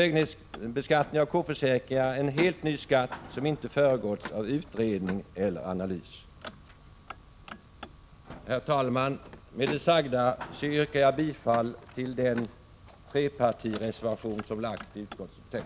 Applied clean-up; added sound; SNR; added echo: none; Car; 17 dB; none.